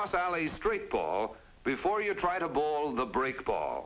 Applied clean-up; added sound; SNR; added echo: none; none; none; none.